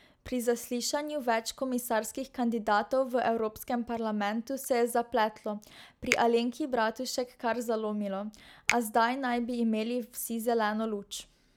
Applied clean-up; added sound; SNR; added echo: none; Finger snapping; 10 dB; none.